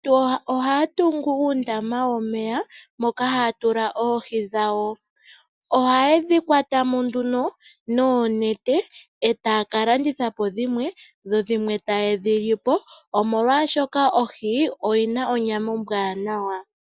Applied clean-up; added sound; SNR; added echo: none; none; none; none.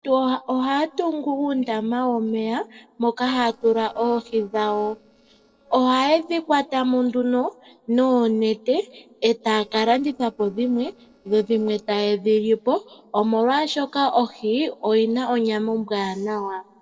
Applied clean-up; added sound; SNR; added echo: neural separator model SepFormer DNS4.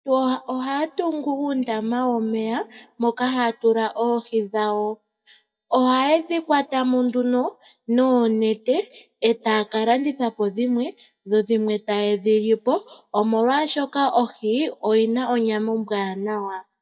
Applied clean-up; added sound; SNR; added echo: neural mask model DeepFilterNet 3.